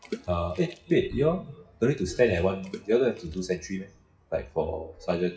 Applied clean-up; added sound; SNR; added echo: classical method WPE with log-MMSE.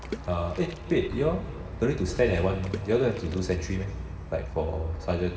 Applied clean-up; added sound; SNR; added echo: none; Water / Splash, splatter; 19 dB; reverberation time 2.2 s.